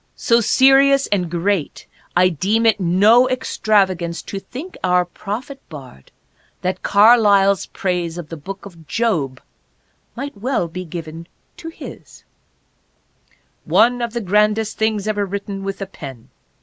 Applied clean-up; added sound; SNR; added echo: none; none; none; none.